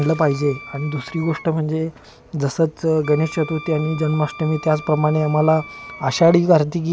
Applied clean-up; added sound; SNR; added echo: none; Wind instrument, woodwind instrument; 19 dB; none.